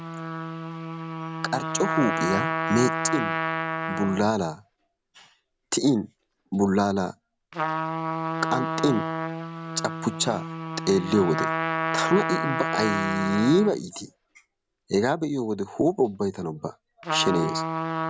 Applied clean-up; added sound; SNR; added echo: none; Trumpet; 4 dB; none.